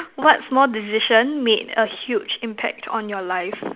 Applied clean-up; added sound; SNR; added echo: none; none; none; none.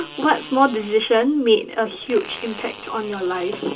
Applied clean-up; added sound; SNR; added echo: none; Fart; 18 dB; reverberation time 0.2 s.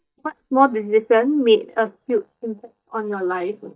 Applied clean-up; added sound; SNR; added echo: neural mask model DeepFilterNet 3.